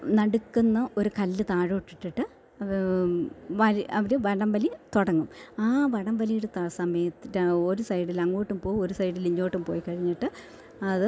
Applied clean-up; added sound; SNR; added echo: none; none; none; none.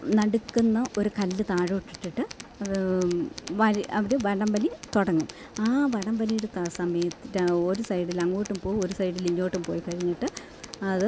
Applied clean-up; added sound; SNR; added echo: none; Tools; 18 dB; none.